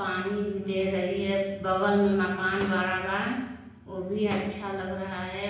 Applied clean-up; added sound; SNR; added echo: none; Slam; 16 dB; reverberation time 1.0 s.